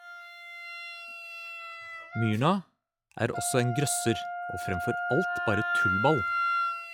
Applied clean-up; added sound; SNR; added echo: classical method log-MMSE.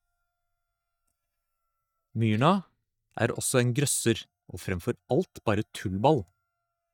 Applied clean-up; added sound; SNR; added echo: neural mask model DeepFilterNet 3.